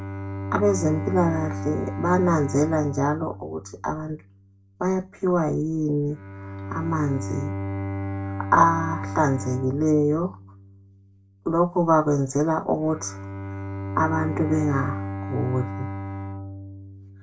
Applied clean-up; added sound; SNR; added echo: none; Bowed string instrument; 8 dB; reverberation time 0.2 s.